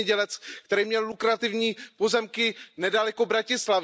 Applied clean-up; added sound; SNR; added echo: none; none; none; none.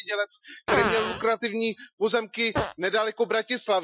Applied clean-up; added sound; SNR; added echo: classical method Wiener filter.